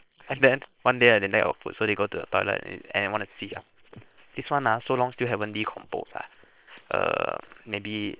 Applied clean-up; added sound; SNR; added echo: neural separator model SepFormer WHAM!.